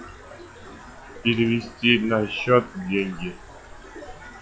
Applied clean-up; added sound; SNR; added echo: classical method log-MMSE.